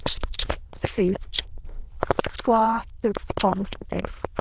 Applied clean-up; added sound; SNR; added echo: neural diffusion model UNIVERSE++.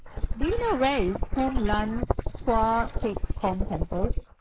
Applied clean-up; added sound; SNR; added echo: neural mask model Resemble Enhance denoiser.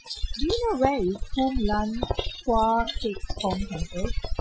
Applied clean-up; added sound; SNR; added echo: classical method Wiener filter.